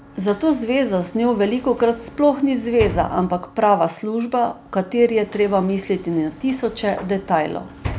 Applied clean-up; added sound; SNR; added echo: none; Sliding door / Slam; 16 dB; none.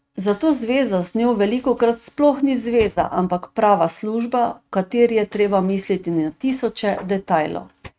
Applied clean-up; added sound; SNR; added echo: neural mask model RNNoise.